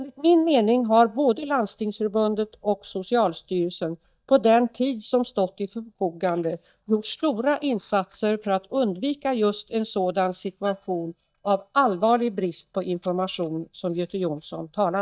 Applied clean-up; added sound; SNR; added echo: neural mask model DeepFilterNet 3.